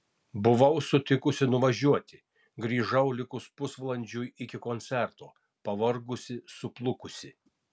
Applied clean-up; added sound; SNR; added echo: none; none; none; none.